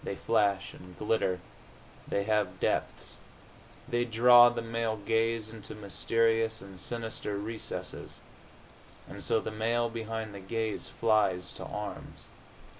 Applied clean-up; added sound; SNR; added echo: none; none; none; none.